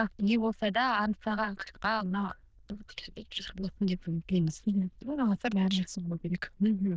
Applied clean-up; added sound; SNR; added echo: neural diffusion model UNIVERSE++.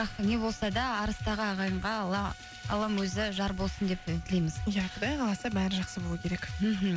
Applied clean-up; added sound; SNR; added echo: none; Bowed string instrument; 20 dB; none.